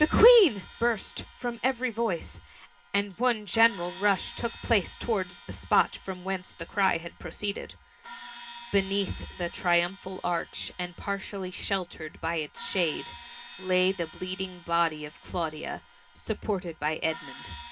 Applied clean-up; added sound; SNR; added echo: none; Crash cymbal; 18 dB; reverberation time 0.3 s.